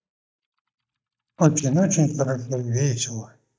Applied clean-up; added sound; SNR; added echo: neural mask model DeepFilterNet 3.